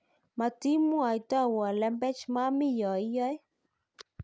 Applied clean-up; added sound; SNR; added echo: none; none; none; none.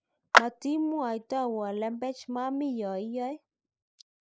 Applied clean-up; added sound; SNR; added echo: neural mask model Resemble Enhance denoiser.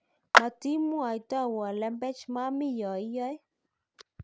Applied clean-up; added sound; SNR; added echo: none; Clapping; -4 dB; none.